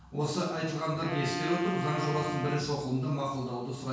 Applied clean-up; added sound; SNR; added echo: none; Wind instrument, woodwind instrument; 7 dB; reverberation time 0.6 s.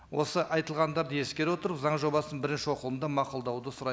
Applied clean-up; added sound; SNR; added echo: none; none; none; none.